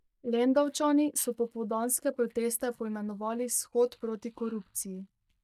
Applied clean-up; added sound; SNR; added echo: neural mask model DeepFilterNet 3.